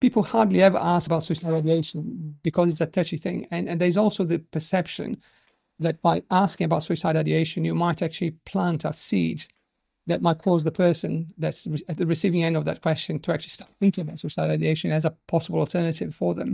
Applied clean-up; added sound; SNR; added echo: neural mask model DeepFilterNet 3.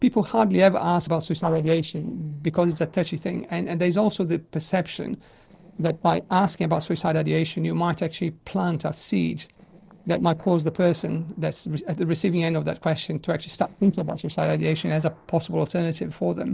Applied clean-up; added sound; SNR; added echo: neural separator model SepFormer DNS4.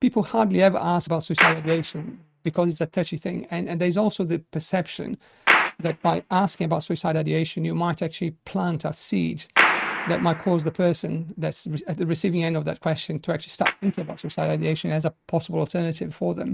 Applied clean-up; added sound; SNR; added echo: neural mask model RNNoise.